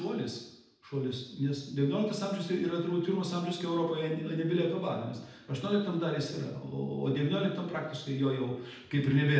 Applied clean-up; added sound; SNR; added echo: none; none; none; reverberation time 0.8 s.